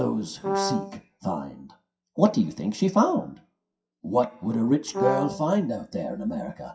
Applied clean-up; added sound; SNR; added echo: classical method WPE with log-MMSE.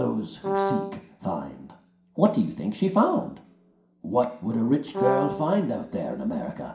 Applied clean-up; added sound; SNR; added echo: none; Brass instrument; 1 dB; reverberation time 0.5 s.